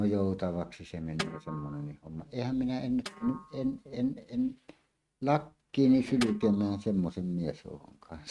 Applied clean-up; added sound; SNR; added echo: neural mask model RNNoise.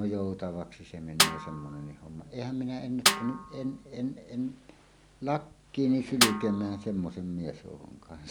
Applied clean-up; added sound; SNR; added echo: none; Snare drum; -2 dB; none.